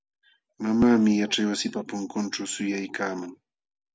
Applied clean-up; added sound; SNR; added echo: none; none; none; none.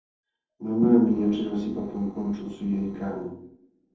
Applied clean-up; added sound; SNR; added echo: neural separator model SepFormer DNS4.